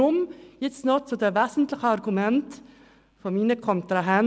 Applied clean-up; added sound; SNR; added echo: none; none; none; none.